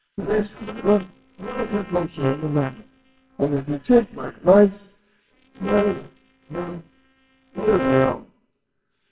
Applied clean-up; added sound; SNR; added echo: neural separator model SepFormer WHAMR!.